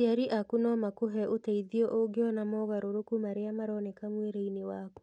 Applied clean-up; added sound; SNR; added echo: none; none; none; none.